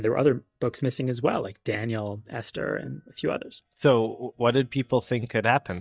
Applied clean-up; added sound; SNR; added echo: neural mask model DeepFilterNet 3.